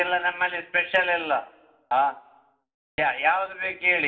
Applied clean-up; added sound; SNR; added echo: none; none; none; reverberation time 0.8 s.